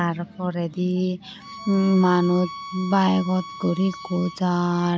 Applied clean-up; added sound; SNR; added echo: none; Bowed string instrument; 15 dB; none.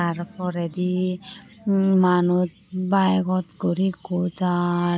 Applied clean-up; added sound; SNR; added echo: none; none; none; none.